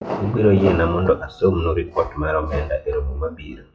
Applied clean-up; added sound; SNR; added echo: classical method WPE with log-MMSE.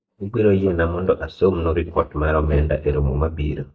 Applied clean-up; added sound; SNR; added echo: neural mask model DeepFilterNet 3.